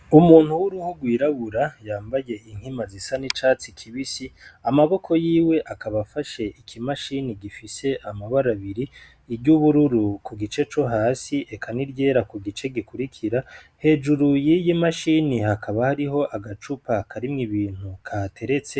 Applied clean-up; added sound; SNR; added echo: none; none; none; none.